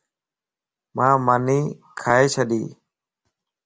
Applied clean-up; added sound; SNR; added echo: none; none; none; none.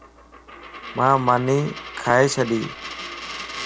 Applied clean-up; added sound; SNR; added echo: none; Coin (dropping); 12 dB; none.